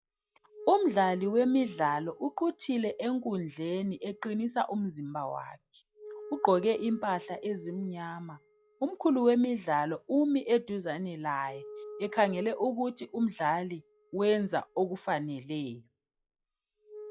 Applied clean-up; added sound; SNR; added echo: classical method log-MMSE.